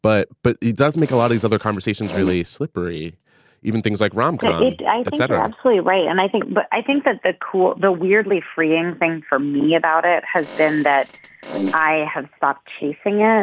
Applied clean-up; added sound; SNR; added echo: none; Fart; 11 dB; none.